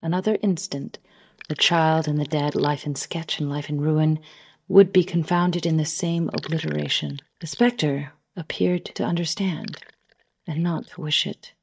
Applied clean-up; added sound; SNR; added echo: neural mask model DeepFilterNet 3.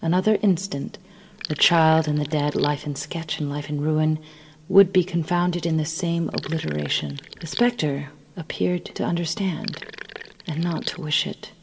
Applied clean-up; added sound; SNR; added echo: none; Sink (filling or washing); 14 dB; reverberation time 0.5 s.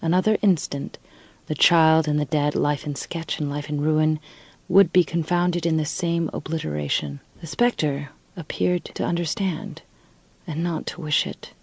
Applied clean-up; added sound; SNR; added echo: none; none; none; none.